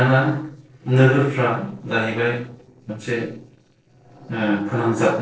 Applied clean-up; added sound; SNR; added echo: neural separator model SepFormer DNS4.